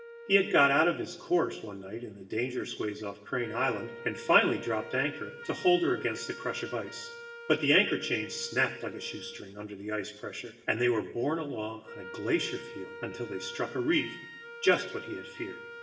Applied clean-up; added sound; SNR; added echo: none; Wind instrument, woodwind instrument; 15 dB; reverberation time 0.8 s.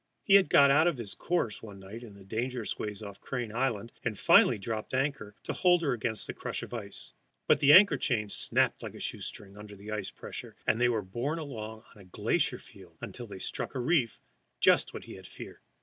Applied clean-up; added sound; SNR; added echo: none; none; none; none.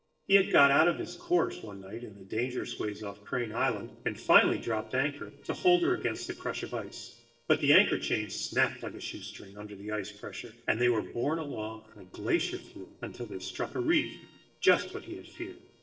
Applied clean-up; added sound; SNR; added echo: neural separator model SepFormer DNS4.